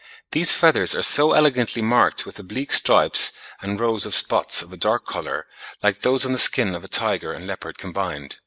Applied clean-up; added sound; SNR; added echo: neural mask model Resemble Enhance denoiser.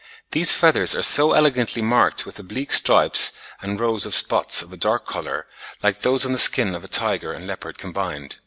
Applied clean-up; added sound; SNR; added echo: none; none; none; none.